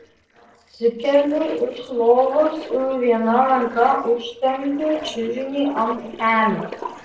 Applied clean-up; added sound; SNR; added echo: neural separator model SepFormer DNS4.